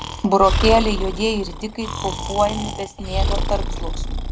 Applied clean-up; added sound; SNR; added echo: none; Breathing; 2 dB; none.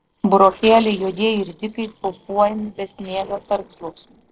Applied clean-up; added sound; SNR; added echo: neural separator model SepFormer DNS4.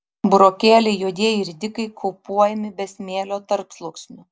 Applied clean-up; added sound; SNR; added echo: none; none; none; none.